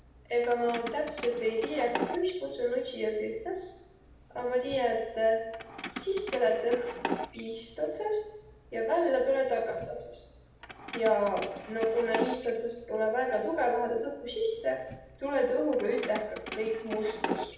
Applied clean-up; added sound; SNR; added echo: none; Keys jangling; 11 dB; reverberation time 0.8 s.